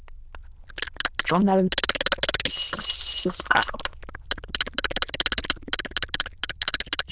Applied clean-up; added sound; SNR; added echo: neural diffusion model UNIVERSE++.